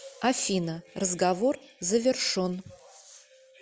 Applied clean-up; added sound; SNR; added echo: none; none; none; none.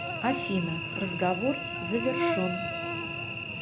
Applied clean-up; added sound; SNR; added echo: none; Cricket / Buzz; 2 dB; reverberation time 0.3 s.